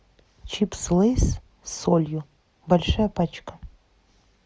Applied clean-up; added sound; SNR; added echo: none; none; none; none.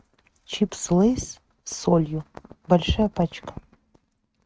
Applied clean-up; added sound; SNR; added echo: neural mask model RNNoise.